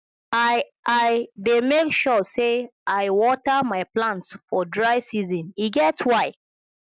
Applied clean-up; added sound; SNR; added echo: none; none; none; none.